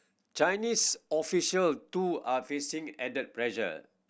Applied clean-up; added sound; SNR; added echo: none; none; none; none.